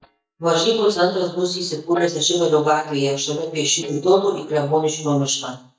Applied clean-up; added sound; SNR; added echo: neural mask model DeepFilterNet 3.